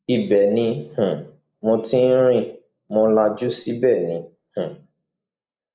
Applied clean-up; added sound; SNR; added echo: neural mask model Resemble Enhance denoiser.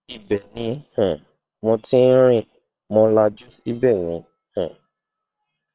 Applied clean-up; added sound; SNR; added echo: neural separator model SepFormer WHAM!.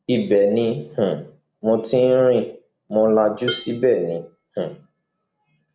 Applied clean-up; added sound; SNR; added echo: none; Dishes, pots, and pans; 13 dB; none.